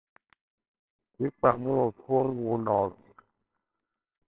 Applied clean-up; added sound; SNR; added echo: neural separator model SepFormer WHAMR!.